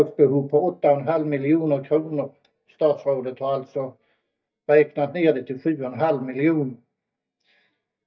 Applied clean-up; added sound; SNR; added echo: neural mask model DeepFilterNet 3.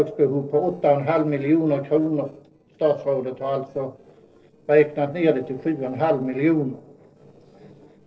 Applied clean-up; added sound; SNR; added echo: neural separator model SepFormer DNS4.